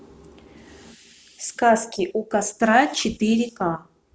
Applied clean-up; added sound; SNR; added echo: none; none; none; none.